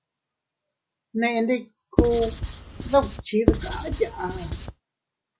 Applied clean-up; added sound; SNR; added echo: none; Writing; -1 dB; none.